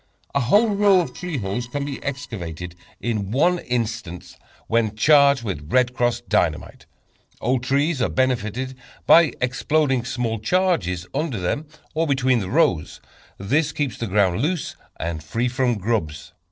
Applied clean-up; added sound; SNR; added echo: neural separator model SepFormer DNS4.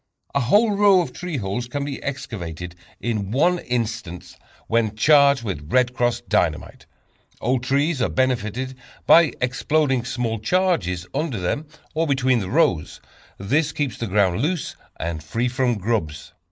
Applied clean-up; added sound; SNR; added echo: neural mask model Resemble Enhance denoiser.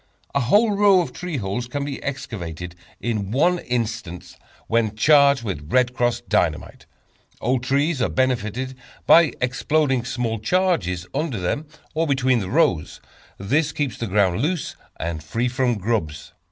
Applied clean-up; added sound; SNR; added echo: none; none; none; none.